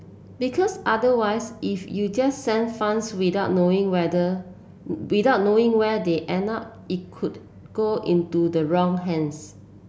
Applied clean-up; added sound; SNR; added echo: none; none; none; none.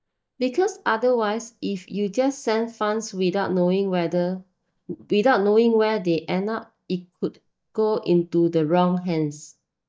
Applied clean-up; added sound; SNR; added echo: neural mask model DeepFilterNet 3.